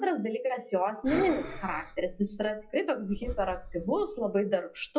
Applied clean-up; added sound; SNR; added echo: classical method WPE with log-MMSE.